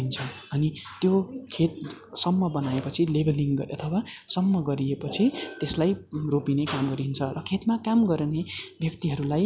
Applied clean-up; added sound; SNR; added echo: none; none; none; none.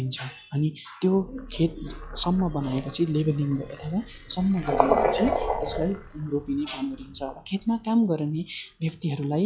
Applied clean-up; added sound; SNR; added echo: classical method log-MMSE.